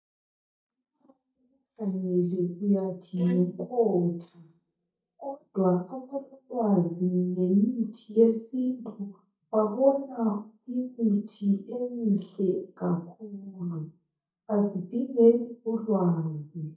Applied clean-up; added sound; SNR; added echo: neural mask model DeepFilterNet 3.